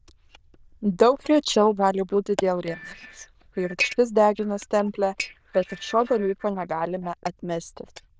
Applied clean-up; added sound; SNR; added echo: neural diffusion model UNIVERSE++.